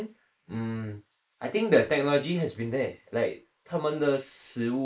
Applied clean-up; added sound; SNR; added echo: neural mask model Resemble Enhance denoiser.